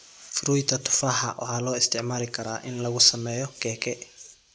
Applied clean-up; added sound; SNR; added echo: none; none; none; none.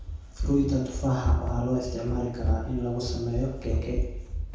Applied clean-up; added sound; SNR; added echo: none; Run; 1 dB; reverberation time 0.8 s.